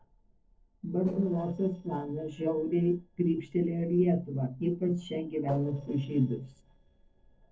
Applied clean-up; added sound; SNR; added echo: neural separator model SepFormer DNS4.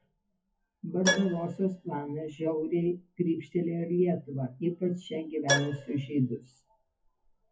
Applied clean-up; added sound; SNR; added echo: classical method WPE with log-MMSE.